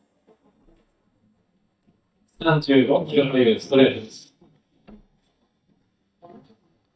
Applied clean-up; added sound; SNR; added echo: neural mask model DeepFilterNet 3.